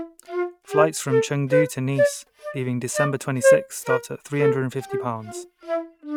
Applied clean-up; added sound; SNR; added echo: neural mask model RNNoise.